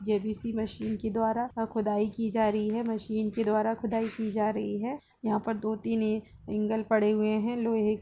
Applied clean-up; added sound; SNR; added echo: none; none; none; none.